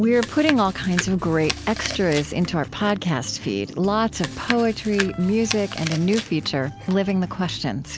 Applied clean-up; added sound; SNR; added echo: none; Chewing, mastication; 11 dB; none.